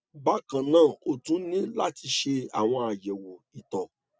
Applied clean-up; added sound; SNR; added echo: none; none; none; none.